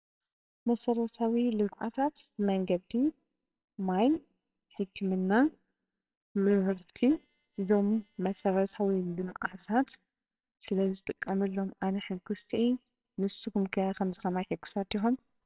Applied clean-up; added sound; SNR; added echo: neural separator model SepFormer WHAMR!.